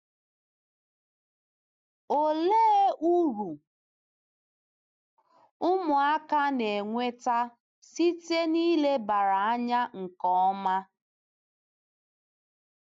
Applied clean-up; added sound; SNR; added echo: none; none; none; none.